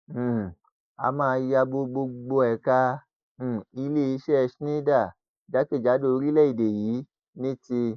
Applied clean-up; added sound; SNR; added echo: neural mask model Resemble Enhance denoiser.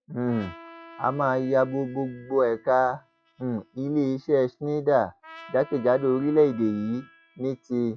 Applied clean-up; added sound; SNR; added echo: classical method log-MMSE.